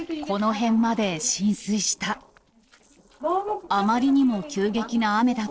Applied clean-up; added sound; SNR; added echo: neural separator model SepFormer DNS4.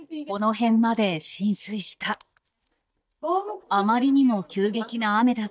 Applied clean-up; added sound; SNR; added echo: neural mask model DeepFilterNet 3.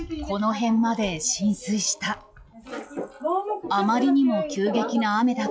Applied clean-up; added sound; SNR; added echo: classical method log-MMSE.